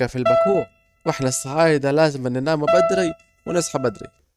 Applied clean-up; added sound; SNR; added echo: neural mask model RNNoise.